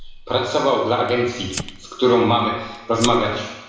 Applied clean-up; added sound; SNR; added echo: none; Fire; 15 dB; reverberation time 1.0 s.